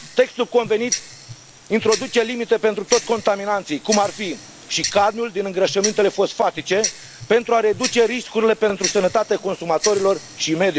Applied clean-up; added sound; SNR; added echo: none; Tick-tock; 11 dB; none.